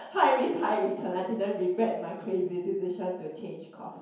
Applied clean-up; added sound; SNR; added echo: none; none; none; reverberation time 0.9 s.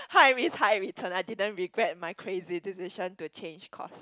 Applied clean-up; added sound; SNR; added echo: none; none; none; none.